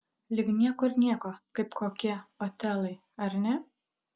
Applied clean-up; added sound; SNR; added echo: none; none; none; none.